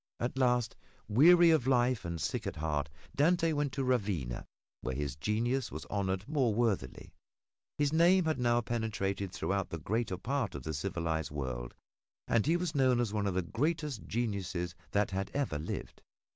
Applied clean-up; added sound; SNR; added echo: none; none; none; none.